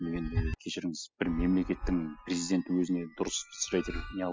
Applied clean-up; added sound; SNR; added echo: classical method spectral subtraction.